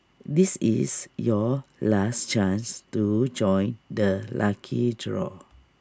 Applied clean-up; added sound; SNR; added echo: none; none; none; none.